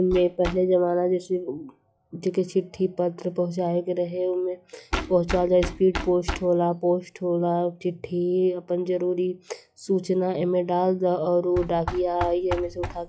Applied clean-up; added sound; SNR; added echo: classical method log-MMSE.